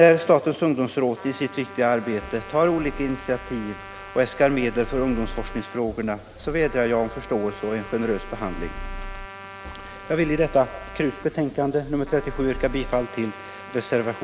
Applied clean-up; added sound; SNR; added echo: none; Motor vehicle (road) + Trumpet; 13 dB; none.